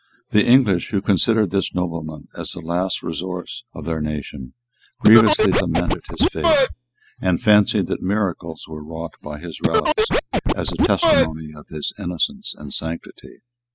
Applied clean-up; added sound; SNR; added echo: classical method spectral subtraction.